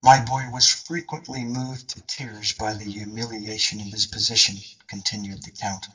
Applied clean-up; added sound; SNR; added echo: neural mask model DeepFilterNet 3.